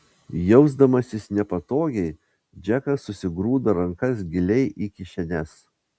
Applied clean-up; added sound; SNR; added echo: none; none; none; none.